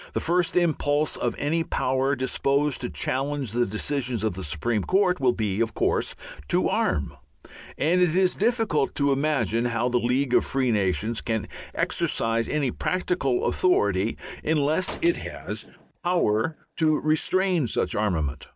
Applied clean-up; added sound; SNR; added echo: neural mask model DeepFilterNet 3.